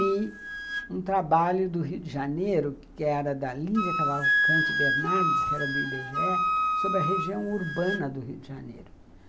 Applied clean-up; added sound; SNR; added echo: none; Wind instrument, woodwind instrument; 0 dB; none.